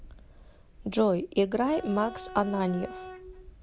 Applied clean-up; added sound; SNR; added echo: none; Bowed string instrument; 14 dB; none.